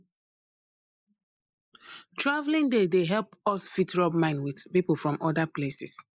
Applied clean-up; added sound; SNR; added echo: neural mask model Resemble Enhance denoiser.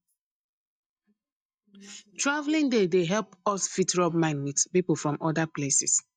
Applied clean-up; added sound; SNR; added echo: neural mask model DeepFilterNet 3.